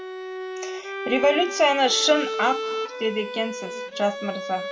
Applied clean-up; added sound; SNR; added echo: none; Bowed string instrument; 7 dB; reverberation time 2.0 s.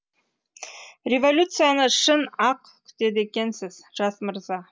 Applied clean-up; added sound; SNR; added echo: none; none; none; none.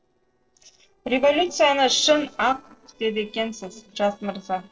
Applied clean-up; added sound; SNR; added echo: neural separator model SepFormer DNS4.